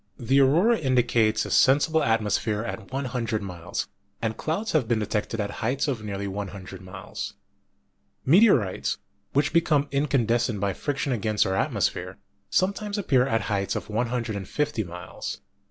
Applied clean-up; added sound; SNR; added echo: none; none; none; none.